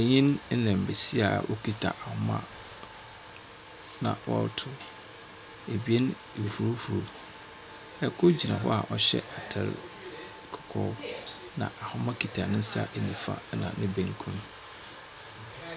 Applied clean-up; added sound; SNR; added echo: none; Domestic sounds, home sounds + Hi-hat; 14 dB; none.